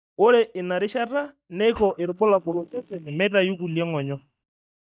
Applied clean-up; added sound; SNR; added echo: neural mask model DeepFilterNet 3.